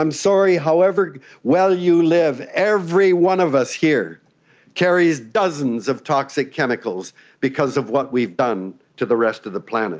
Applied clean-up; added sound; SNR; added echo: none; none; none; none.